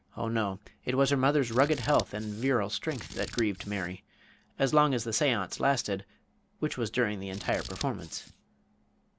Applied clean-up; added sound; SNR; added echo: none; Scissors; 14 dB; none.